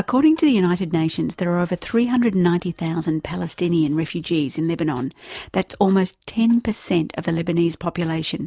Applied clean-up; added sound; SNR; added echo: none; none; none; none.